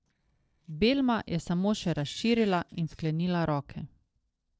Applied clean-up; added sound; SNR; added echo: neural separator model SepFormer DNS4.